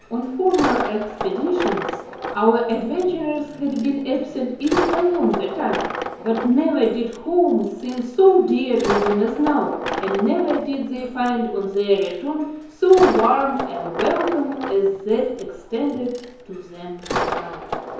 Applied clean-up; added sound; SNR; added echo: none; Coin (dropping); 9 dB; reverberation time 0.9 s.